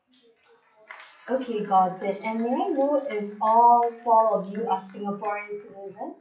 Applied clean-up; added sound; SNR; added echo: classical method WPE with log-MMSE.